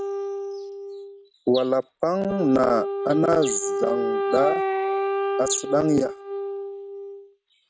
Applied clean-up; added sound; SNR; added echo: neural mask model RNNoise.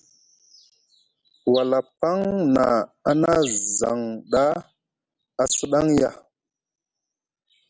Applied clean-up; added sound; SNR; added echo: none; none; none; none.